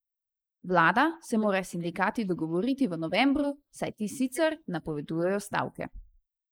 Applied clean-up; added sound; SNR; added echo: neural mask model Resemble Enhance denoiser.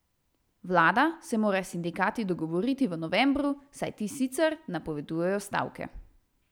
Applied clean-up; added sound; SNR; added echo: none; none; none; none.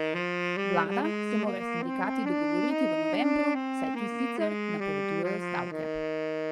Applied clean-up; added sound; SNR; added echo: neural mask model RNNoise.